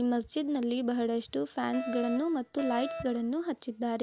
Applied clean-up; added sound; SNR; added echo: none; Alarm; 9 dB; none.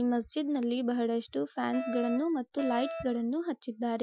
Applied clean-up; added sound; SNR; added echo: classical method Wiener filter.